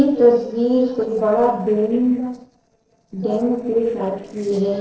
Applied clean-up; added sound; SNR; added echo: neural separator model SepFormer DNS4.